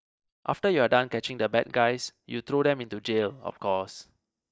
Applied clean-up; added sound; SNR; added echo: neural mask model DeepFilterNet 3.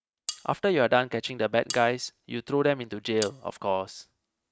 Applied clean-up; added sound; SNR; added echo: neural mask model RNNoise.